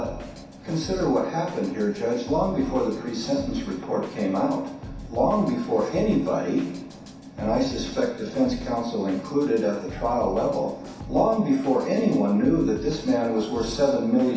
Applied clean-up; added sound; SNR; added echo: none; Drum kit; 16 dB; reverberation time 0.7 s.